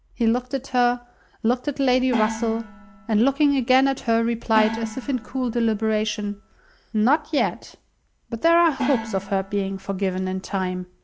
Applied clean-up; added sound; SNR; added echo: none; Gong; 10 dB; none.